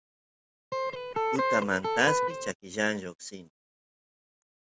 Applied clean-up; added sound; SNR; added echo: none; Electric guitar; -4 dB; none.